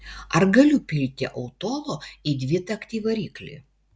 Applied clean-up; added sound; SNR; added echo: none; none; none; none.